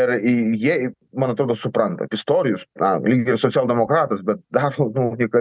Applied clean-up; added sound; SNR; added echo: none; none; none; none.